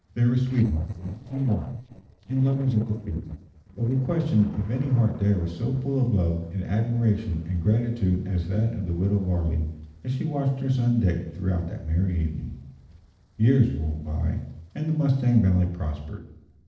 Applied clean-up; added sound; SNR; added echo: neural separator model SepFormer DNS4.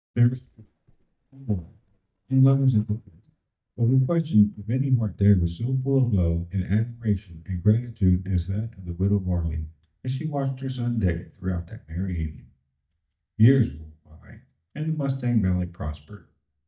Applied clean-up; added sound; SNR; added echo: neural mask model DeepFilterNet 3.